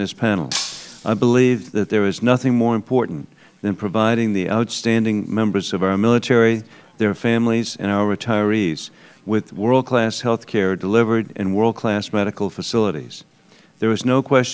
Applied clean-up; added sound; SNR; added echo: none; Shatter; 11 dB; none.